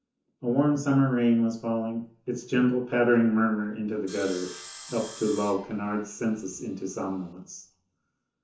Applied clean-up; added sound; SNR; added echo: none; Sawing; 18 dB; reverberation time 0.9 s.